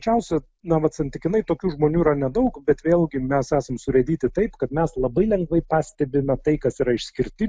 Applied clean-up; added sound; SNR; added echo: none; none; none; none.